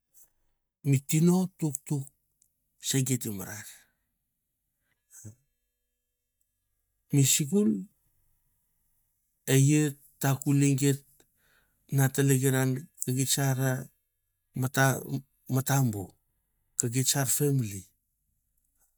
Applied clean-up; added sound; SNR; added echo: neural mask model DeepFilterNet 3.